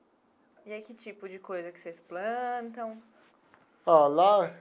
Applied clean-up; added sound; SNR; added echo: none; none; none; none.